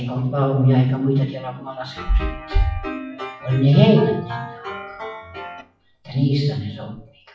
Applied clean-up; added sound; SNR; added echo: classical method WPE with log-MMSE.